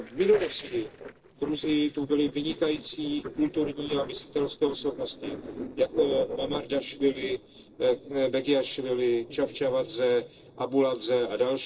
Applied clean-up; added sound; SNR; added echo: neural separator model SepFormer DNS4.